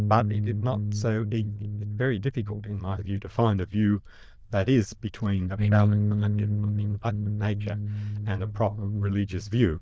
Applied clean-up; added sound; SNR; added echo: neural diffusion model UNIVERSE++.